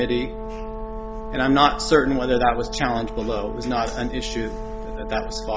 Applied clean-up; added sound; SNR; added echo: none; Brass instrument; 11 dB; none.